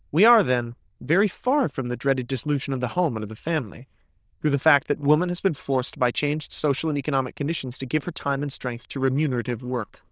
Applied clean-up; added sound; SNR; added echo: neural diffusion model UNIVERSE++.